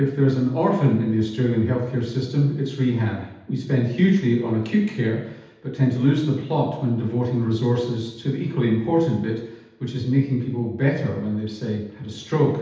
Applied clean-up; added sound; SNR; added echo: none; none; none; reverberation time 0.8 s.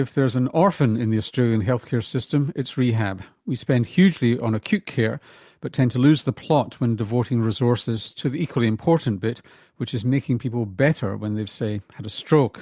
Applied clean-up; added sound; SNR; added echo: none; none; none; none.